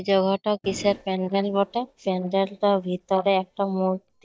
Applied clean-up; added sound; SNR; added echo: neural mask model DeepFilterNet 3.